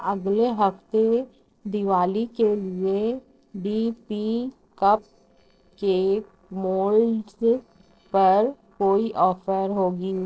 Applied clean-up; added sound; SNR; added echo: neural separator model SepFormer DNS4.